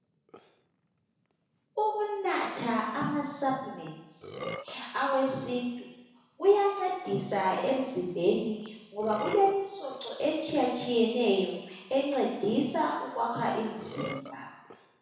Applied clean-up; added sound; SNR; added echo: none; Burping, eructation; 18 dB; reverberation time 1.0 s.